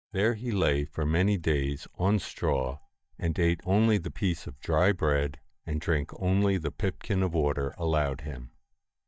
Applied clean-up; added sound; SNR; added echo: neural mask model DeepFilterNet 3.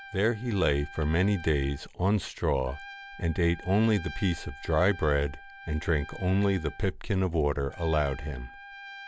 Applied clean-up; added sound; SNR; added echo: none; Trumpet; 18 dB; none.